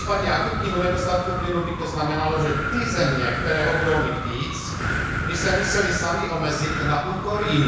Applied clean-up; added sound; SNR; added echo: none; Wind; 2 dB; reverberation time 1.1 s.